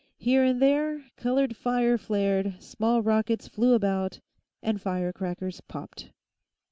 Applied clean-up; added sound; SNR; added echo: none; none; none; none.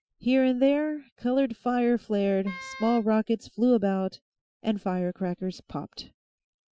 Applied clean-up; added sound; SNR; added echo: classical method Wiener filter.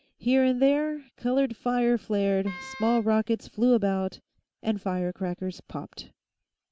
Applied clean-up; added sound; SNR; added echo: none; Wind instrument, woodwind instrument; 17 dB; none.